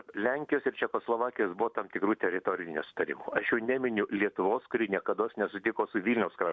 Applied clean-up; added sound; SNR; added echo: none; none; none; none.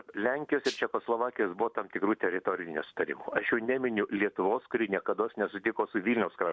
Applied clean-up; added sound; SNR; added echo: none; Rattle (instrument); 11 dB; none.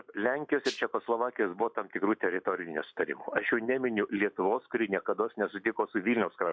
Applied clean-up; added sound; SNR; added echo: classical method log-MMSE.